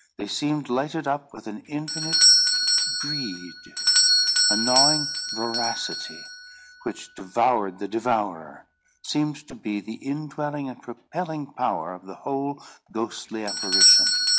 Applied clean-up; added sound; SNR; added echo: none; Doorbell; -4 dB; none.